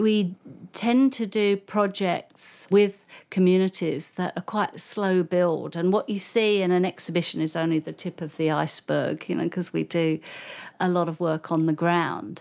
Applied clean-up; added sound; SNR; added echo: none; none; none; none.